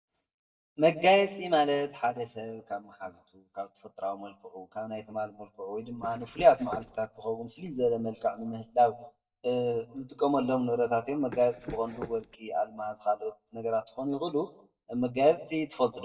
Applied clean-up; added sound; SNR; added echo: neural mask model DeepFilterNet 3.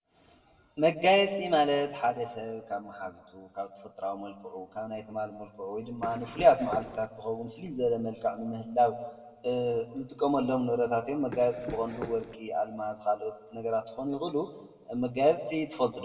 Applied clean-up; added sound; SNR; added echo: none; Run; 11 dB; reverberation time 1.3 s.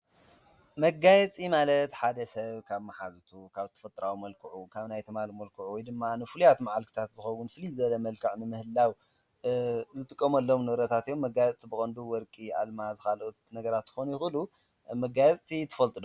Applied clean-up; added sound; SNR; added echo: none; none; none; none.